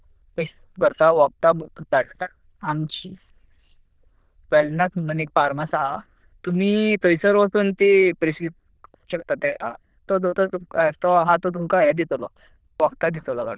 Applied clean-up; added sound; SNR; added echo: neural diffusion model UNIVERSE++.